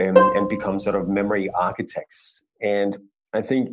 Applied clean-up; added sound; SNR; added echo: none; Plucked string instrument; -2 dB; none.